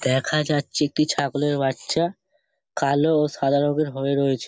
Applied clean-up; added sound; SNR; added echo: none; none; none; none.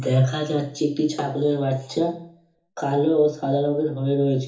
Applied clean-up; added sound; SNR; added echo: none; none; none; reverberation time 0.7 s.